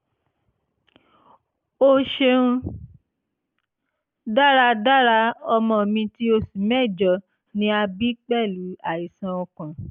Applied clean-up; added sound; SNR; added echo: none; none; none; none.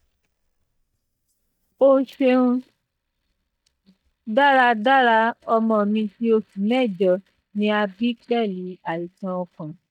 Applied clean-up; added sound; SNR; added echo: neural mask model DeepFilterNet 3.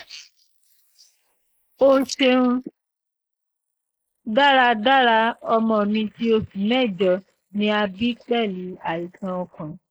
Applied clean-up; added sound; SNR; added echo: neural mask model Resemble Enhance denoiser.